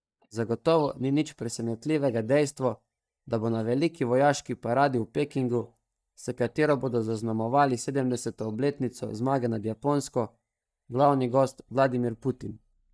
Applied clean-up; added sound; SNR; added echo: neural mask model DeepFilterNet 3.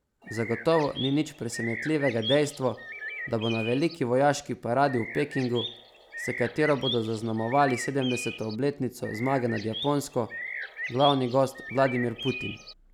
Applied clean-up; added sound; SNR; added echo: none; Bird; 10 dB; none.